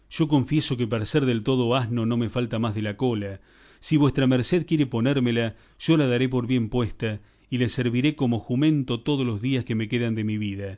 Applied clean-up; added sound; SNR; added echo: none; none; none; none.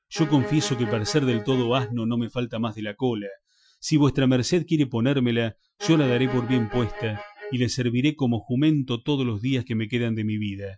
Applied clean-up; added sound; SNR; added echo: classical method Wiener filter.